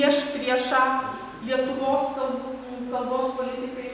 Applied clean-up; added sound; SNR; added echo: none; none; none; none.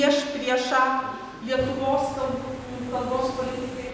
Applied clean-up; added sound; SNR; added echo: none; Fire; 15 dB; none.